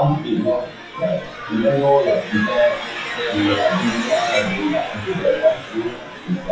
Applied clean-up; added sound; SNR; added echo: classical method WPE with log-MMSE.